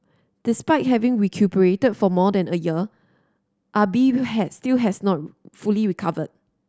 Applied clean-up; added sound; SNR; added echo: none; none; none; none.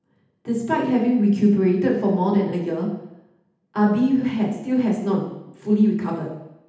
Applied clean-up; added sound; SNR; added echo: none; none; none; reverberation time 0.8 s.